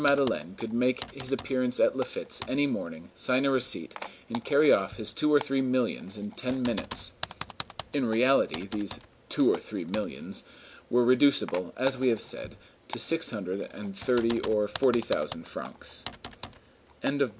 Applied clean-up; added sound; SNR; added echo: none; Typing; 16 dB; none.